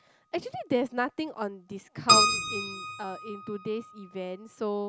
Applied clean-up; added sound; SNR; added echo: none; Keyboard (musical); -2 dB; none.